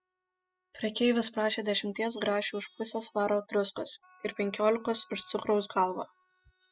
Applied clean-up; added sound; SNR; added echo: classical method spectral subtraction.